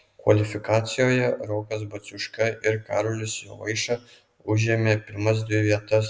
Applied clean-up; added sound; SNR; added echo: none; none; none; none.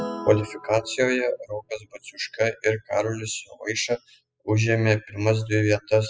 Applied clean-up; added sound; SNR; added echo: classical method spectral subtraction.